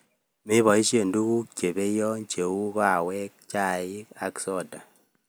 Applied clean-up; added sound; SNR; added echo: none; none; none; none.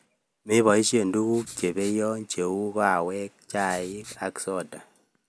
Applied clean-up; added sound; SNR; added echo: none; Writing; 17 dB; none.